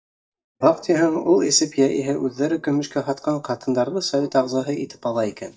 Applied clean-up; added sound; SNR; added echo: neural mask model DeepFilterNet 3.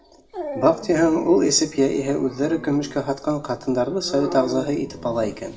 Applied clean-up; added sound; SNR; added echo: none; Dog; 14 dB; reverberation time 0.4 s.